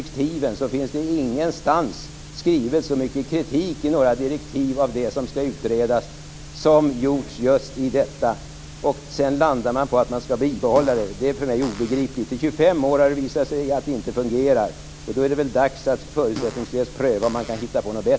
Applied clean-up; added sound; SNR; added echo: none; Fart; 16 dB; none.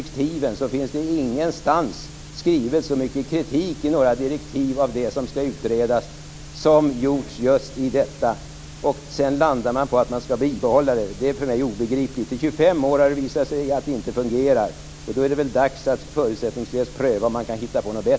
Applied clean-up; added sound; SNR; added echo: none; none; none; none.